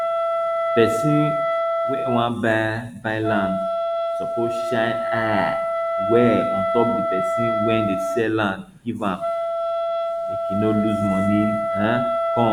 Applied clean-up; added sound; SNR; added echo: none; Wind instrument, woodwind instrument; 0 dB; none.